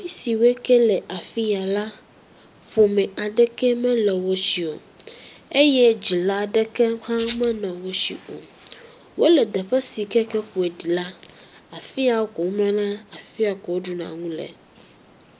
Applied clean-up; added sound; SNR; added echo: none; Rattle (instrument); 7 dB; none.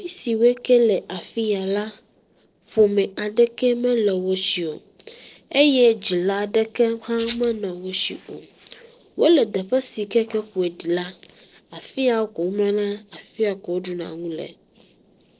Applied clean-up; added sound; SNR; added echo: neural separator model SepFormer DNS4.